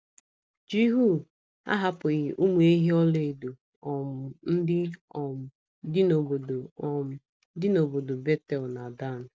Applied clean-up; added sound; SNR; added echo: none; none; none; none.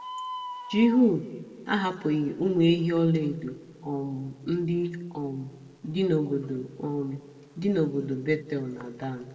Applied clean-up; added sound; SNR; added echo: none; Bird; 19 dB; reverberation time 1.3 s.